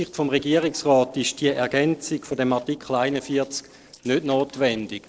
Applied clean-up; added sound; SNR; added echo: neural separator model SepFormer DNS4.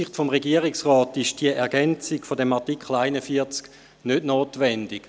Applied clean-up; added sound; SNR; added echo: none; none; none; none.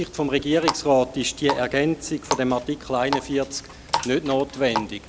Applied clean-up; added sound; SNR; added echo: none; Water tap, faucet; 8 dB; none.